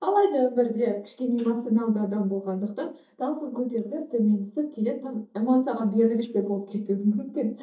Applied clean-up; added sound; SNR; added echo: neural mask model DeepFilterNet 3.